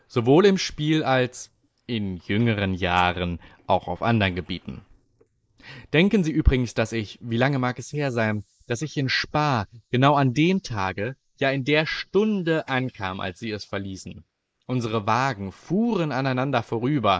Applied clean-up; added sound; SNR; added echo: neural mask model Resemble Enhance denoiser.